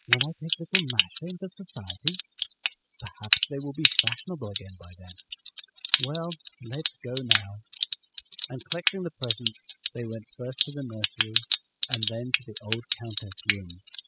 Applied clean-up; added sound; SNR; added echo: classical method spectral subtraction.